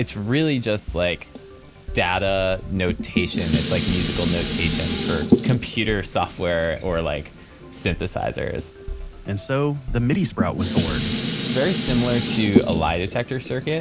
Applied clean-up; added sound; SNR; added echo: none; Dishes, pots, and pans; 1 dB; none.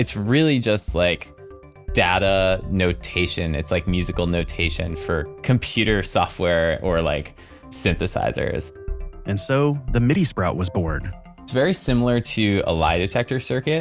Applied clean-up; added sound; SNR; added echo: none; none; none; none.